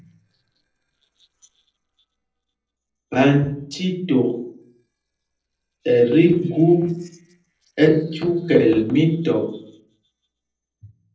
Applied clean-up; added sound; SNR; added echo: neural separator model SepFormer DNS4.